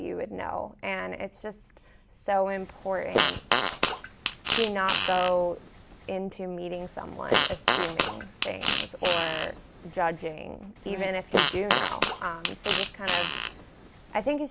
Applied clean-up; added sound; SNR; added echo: none; Fart; -5 dB; none.